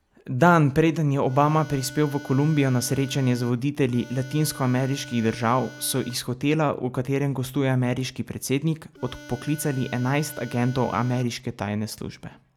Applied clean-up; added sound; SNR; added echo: none; Harmonica; 18 dB; none.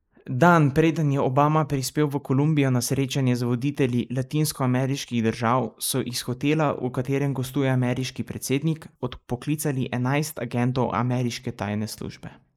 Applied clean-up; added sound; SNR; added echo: neural mask model Resemble Enhance denoiser.